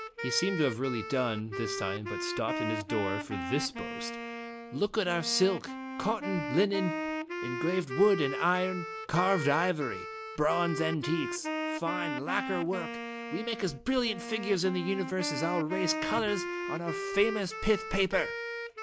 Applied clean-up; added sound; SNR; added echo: none; Wind instrument, woodwind instrument; 5 dB; none.